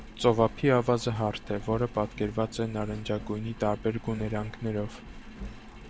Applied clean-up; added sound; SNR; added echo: none; Engine; 13 dB; none.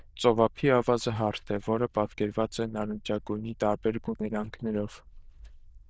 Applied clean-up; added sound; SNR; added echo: neural diffusion model UNIVERSE++.